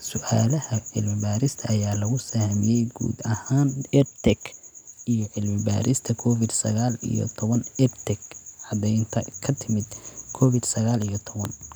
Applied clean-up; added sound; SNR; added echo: none; none; none; none.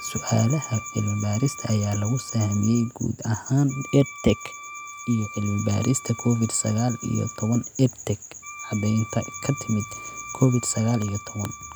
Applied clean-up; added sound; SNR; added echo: none; Wind instrument, woodwind instrument; 17 dB; none.